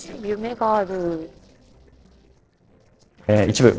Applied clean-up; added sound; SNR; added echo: neural separator model SepFormer DNS4.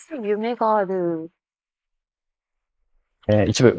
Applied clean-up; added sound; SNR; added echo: neural mask model Resemble Enhance denoiser.